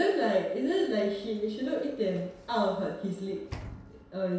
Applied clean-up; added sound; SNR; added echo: none; Sliding door / Slam; 19 dB; reverberation time 0.7 s.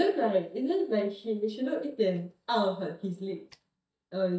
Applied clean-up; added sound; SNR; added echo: neural mask model DeepFilterNet 3.